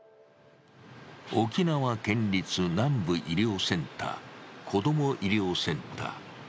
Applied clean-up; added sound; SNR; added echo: none; none; none; none.